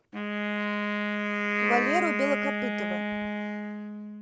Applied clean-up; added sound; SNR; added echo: none; Wind instrument, woodwind instrument; -4 dB; none.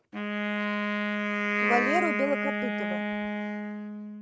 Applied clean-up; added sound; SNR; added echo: neural mask model RNNoise.